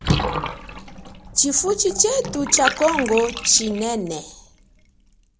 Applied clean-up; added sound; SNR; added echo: none; Bathtub (filling or washing) / Water; 6 dB; none.